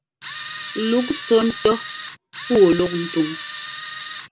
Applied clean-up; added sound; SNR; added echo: none; Camera; 5 dB; none.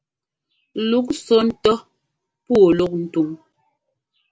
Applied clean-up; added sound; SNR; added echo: none; none; none; none.